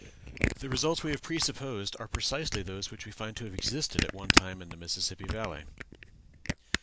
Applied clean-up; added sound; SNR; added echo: none; Camera; -1 dB; none.